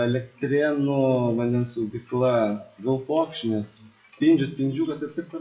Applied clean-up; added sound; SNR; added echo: classical method WPE with log-MMSE.